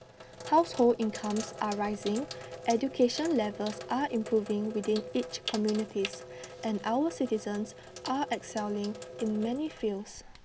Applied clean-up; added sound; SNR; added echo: none; Sink (filling or washing); 13 dB; none.